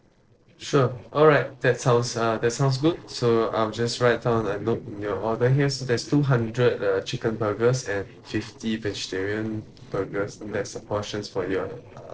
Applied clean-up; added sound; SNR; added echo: neural separator model SepFormer DNS4.